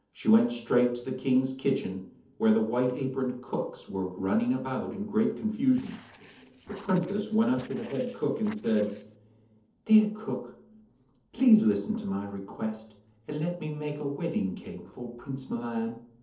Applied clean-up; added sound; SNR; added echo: neural separator model SepFormer DNS4.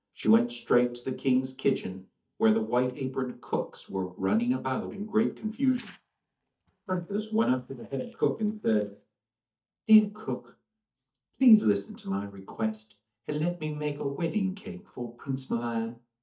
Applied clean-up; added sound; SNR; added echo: neural mask model DeepFilterNet 3.